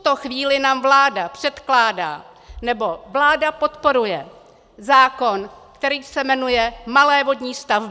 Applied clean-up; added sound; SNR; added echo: none; none; none; none.